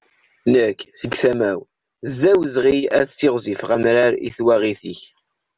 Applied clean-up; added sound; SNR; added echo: none; none; none; none.